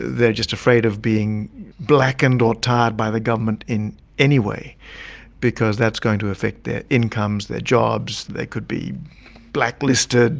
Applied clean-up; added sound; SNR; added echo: none; none; none; none.